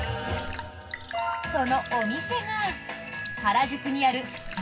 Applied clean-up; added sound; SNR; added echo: none; Raindrop / Drip; 14 dB; reverberation time 0.4 s.